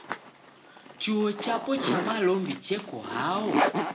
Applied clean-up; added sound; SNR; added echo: none; Zipper (clothing); 2 dB; reverberation time 0.4 s.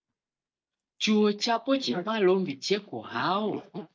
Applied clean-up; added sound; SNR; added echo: neural mask model DeepFilterNet 3.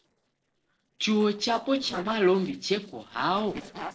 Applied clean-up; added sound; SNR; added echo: neural separator model SepFormer DNS4.